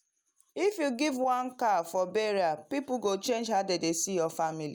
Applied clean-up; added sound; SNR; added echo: none; none; none; none.